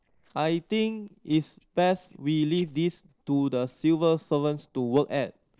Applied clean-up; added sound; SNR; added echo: neural separator model SepFormer DNS4.